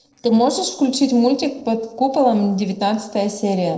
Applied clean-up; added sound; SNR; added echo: neural separator model SepFormer DNS4.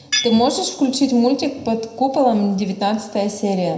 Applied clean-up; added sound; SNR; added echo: none; Tools; 12 dB; reverberation time 0.8 s.